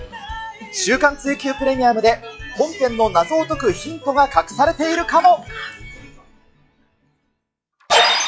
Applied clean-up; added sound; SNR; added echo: classical method log-MMSE.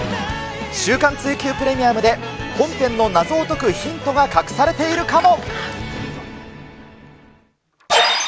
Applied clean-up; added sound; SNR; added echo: none; Glass; 17 dB; none.